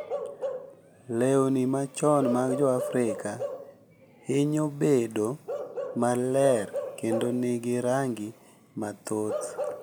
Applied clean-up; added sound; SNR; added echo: none; Bark / Livestock, farm animals, working animals; 9 dB; none.